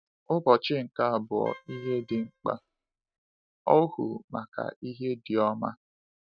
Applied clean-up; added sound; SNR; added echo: neural mask model RNNoise.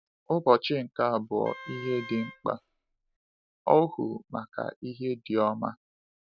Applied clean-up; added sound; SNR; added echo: none; Wind instrument, woodwind instrument; 17 dB; none.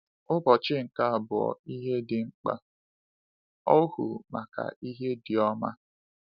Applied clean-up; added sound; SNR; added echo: none; none; none; none.